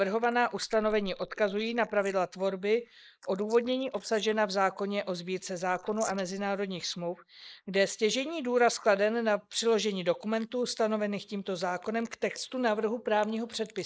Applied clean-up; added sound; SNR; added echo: neural mask model Resemble Enhance denoiser.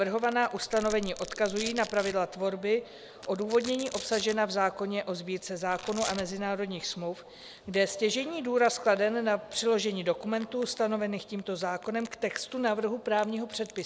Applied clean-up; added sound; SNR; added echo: none; Domestic sounds, home sounds; 17 dB; none.